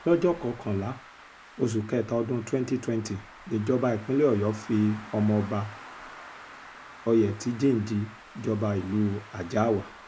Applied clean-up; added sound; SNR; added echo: none; Traffic noise, roadway noise; 19 dB; none.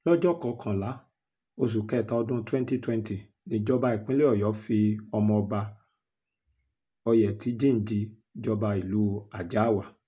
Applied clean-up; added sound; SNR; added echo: none; none; none; none.